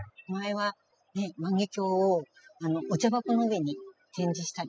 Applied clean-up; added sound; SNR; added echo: classical method spectral subtraction.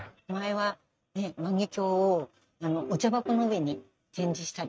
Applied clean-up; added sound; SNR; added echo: neural mask model RNNoise.